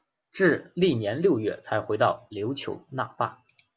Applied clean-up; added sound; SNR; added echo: none; none; none; none.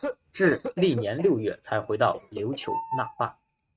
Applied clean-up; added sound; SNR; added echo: neural mask model RNNoise.